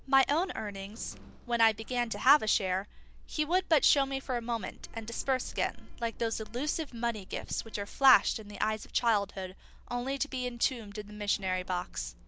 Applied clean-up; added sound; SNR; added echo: none; Sliding door; 14 dB; none.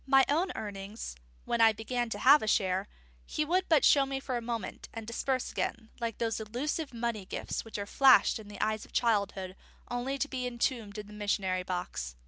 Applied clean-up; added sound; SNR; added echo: none; none; none; none.